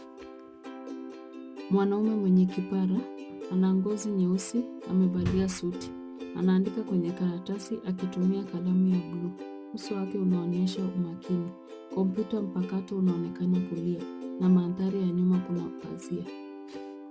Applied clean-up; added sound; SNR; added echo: none; Plucked string instrument; 12 dB; none.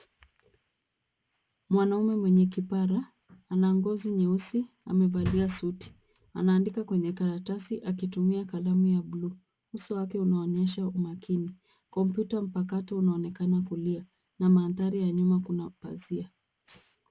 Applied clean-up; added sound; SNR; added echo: none; none; none; none.